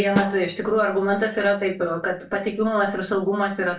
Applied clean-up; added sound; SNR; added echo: none; Snare drum; 9 dB; reverberation time 0.3 s.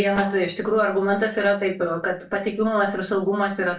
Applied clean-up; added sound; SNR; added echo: neural separator model SepFormer DNS4.